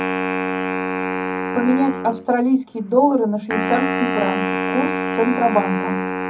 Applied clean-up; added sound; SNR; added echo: none; Wind instrument, woodwind instrument; 2 dB; reverberation time 0.4 s.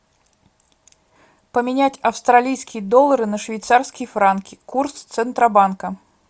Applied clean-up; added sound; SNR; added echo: none; none; none; none.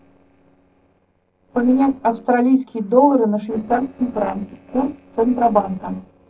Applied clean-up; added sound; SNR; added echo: neural separator model SepFormer DNS4.